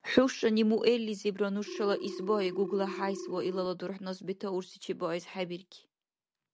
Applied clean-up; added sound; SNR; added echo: none; Telephone; 13 dB; none.